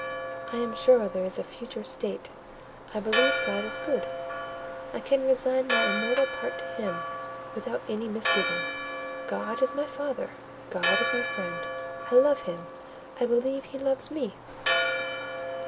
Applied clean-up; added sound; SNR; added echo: none; Church bell; 3 dB; none.